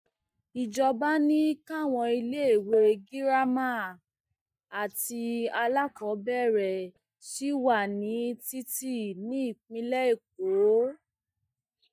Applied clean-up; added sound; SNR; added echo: neural mask model DeepFilterNet 3.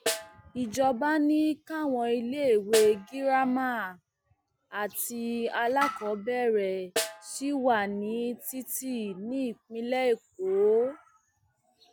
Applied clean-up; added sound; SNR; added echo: none; Snare drum; 11 dB; none.